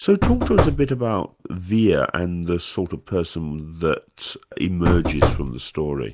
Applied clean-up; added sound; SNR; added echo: none; Knock / Wood; -1 dB; none.